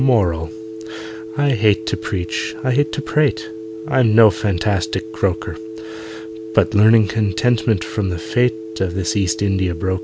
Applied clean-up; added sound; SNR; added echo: none; Telephone; 12 dB; none.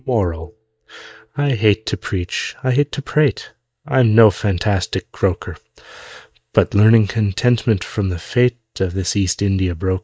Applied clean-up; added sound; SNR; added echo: neural mask model DeepFilterNet 3.